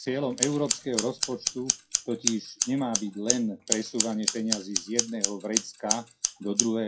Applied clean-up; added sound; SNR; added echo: classical method WPE with log-MMSE.